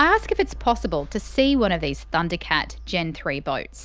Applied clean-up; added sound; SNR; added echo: none; none; none; none.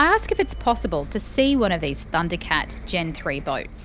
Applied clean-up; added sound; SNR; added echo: none; Bus; 17 dB; none.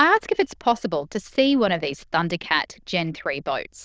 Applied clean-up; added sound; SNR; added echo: neural diffusion model UNIVERSE++.